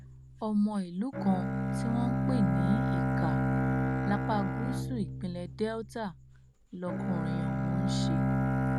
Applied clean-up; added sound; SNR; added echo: none; Bowed string instrument; -4 dB; none.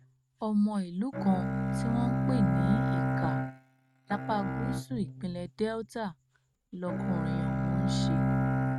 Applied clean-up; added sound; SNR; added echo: neural mask model RNNoise.